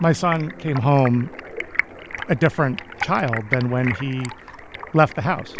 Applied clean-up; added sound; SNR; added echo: none; Stream; 10 dB; none.